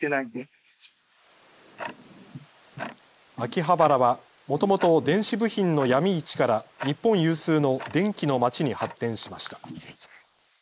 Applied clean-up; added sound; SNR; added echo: neural mask model Resemble Enhance denoiser.